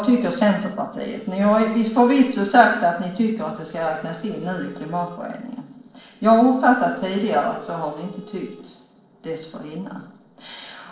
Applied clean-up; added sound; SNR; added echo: neural separator model SepFormer DNS4.